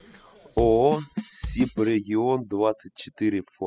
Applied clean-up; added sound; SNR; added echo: classical method spectral subtraction.